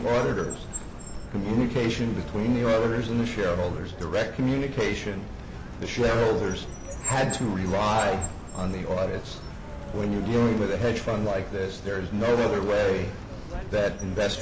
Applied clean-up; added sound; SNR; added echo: none; Car; 10 dB; none.